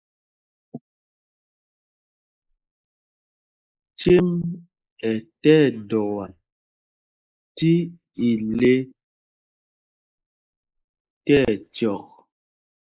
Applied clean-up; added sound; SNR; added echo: neural mask model Resemble Enhance denoiser.